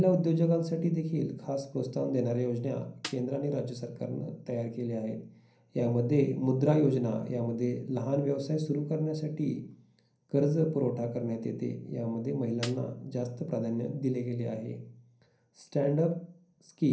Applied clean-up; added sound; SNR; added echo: none; Snare drum; 13 dB; reverberation time 0.6 s.